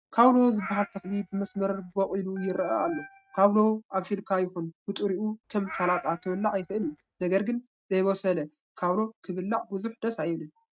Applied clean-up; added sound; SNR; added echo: neural mask model RNNoise.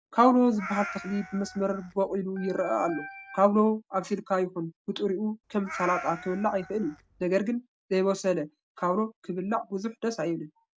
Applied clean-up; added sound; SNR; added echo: none; Organ + Meow; 13 dB; none.